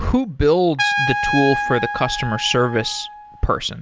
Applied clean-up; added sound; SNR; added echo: none; Trumpet; 5 dB; none.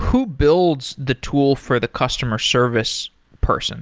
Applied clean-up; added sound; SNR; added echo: none; none; none; none.